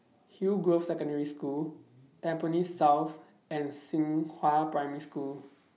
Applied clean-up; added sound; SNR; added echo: none; none; none; none.